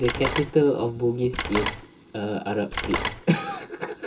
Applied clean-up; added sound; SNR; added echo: none; Telephone; 7 dB; reverberation time 0.2 s.